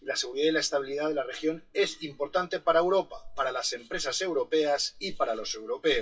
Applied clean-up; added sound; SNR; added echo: classical method WPE with log-MMSE.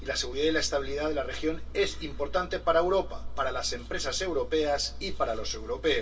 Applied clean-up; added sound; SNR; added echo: none; Engine; 7 dB; reverberation time 0.2 s.